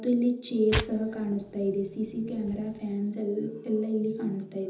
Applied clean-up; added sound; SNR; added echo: none; Tearing; 8 dB; reverberation time 1.2 s.